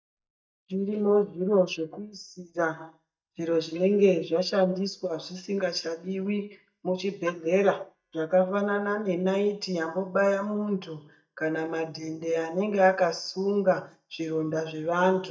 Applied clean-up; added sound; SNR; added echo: neural mask model DeepFilterNet 3.